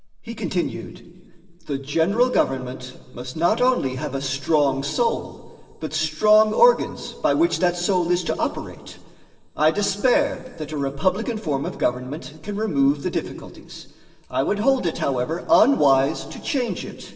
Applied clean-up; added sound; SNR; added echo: none; none; none; reverberation time 2.1 s.